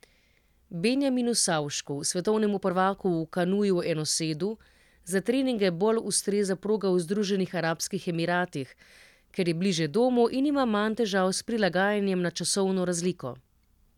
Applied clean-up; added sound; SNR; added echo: none; none; none; none.